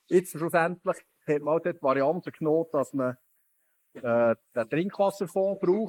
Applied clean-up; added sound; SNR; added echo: neural mask model Resemble Enhance denoiser.